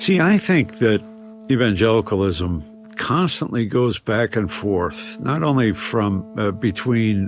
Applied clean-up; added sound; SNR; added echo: none; Wind instrument, woodwind instrument; 20 dB; none.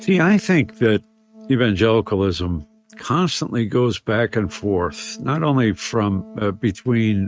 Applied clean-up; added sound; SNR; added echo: neural mask model RNNoise.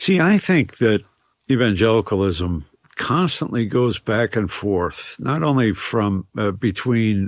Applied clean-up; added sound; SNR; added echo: neural mask model Resemble Enhance denoiser.